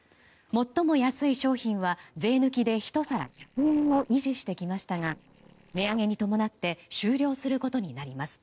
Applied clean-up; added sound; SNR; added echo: neural separator model SepFormer DNS4.